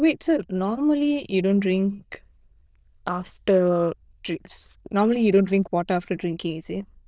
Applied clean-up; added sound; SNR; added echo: neural diffusion model UNIVERSE++.